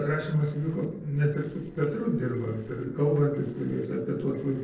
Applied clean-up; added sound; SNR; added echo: neural separator model SepFormer DNS4.